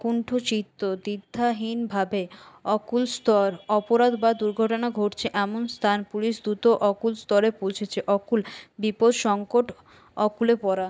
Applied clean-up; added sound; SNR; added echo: none; none; none; none.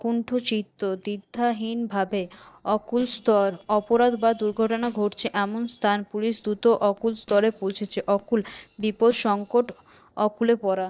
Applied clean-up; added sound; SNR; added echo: neural separator model SepFormer DNS4.